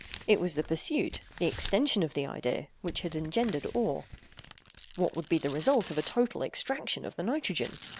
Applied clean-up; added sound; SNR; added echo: none; Tearing; 15 dB; none.